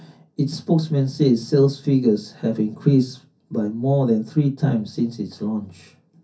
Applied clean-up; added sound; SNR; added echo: none; none; none; reverberation time 0.3 s.